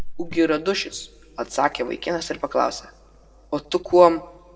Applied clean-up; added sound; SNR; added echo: none; Cricket; 15 dB; reverberation time 1.5 s.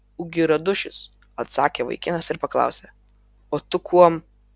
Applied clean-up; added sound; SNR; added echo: none; none; none; none.